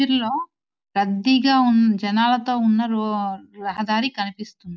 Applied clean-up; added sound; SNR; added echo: none; none; none; none.